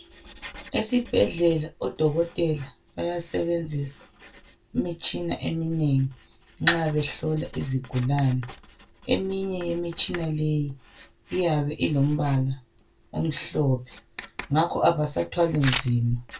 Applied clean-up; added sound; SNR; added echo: none; Writing; 16 dB; reverberation time 0.2 s.